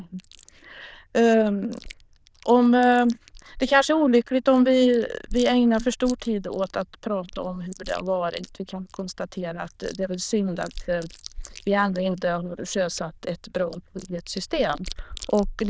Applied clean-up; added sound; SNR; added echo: neural diffusion model UNIVERSE++.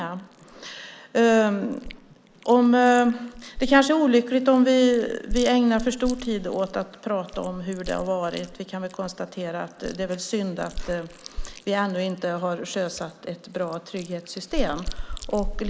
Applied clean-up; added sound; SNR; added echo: neural mask model Resemble Enhance denoiser.